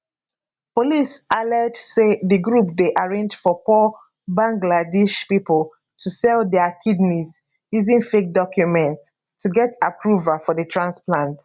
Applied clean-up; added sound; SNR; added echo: none; none; none; none.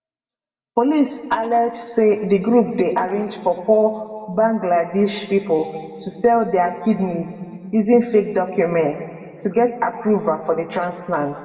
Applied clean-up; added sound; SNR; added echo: none; none; none; reverberation time 1.9 s.